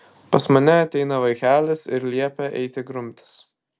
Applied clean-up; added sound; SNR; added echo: none; none; none; none.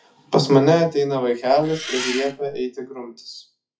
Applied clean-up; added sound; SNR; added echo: classical method WPE with log-MMSE.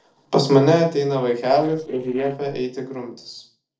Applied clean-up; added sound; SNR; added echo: neural separator model SepFormer DNS4.